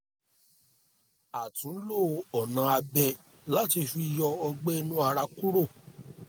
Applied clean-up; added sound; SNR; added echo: none; none; none; none.